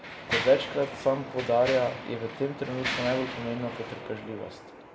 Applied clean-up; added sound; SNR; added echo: none; Mechanisms; 7 dB; reverberation time 0.3 s.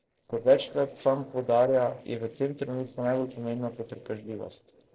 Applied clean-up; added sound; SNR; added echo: neural separator model SepFormer DNS4.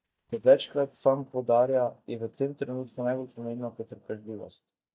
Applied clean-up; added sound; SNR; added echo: neural mask model DeepFilterNet 3.